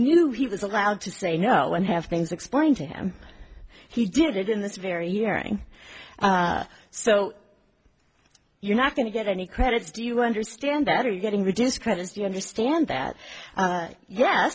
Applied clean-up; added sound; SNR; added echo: none; none; none; none.